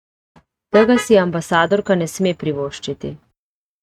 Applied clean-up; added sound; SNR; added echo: neural mask model RNNoise.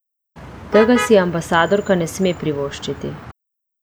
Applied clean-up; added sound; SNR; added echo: none; Motor vehicle (road); 11 dB; none.